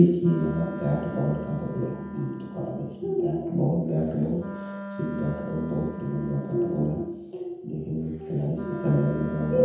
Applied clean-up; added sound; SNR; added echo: none; Wind instrument, woodwind instrument; 12 dB; reverberation time 0.9 s.